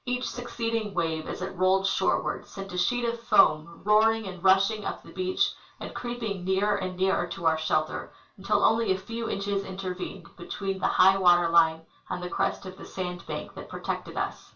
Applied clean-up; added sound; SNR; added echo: none; Whoosh, swoosh, swish; 20 dB; reverberation time 0.2 s.